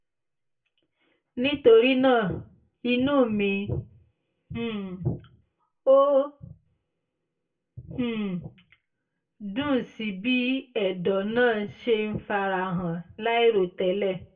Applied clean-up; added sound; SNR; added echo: none; none; none; reverberation time 0.2 s.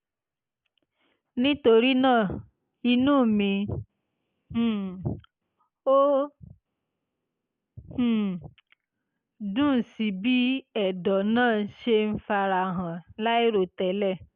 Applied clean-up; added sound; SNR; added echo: none; none; none; none.